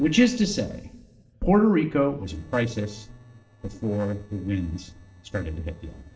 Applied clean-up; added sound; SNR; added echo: neural separator model SepFormer DNS4.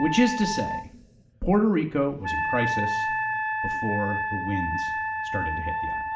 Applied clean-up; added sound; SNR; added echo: none; Wind instrument, woodwind instrument; 2 dB; reverberation time 1.7 s.